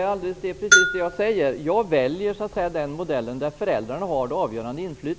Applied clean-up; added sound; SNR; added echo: none; Bell; 0 dB; none.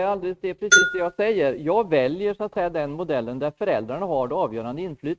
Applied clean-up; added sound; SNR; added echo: neural mask model RNNoise.